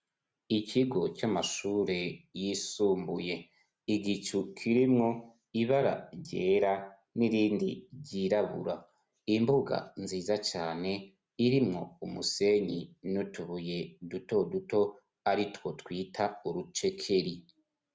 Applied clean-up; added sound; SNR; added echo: none; none; none; none.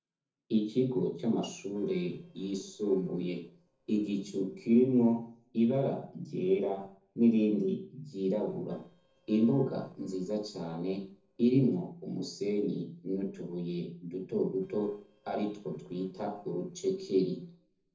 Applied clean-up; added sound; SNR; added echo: neural separator model SepFormer DNS4.